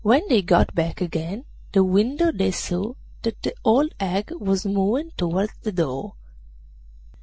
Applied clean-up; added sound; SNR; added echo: none; none; none; none.